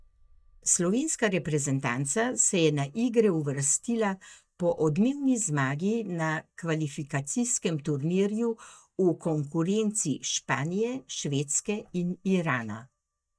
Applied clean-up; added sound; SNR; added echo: neural mask model DeepFilterNet 3.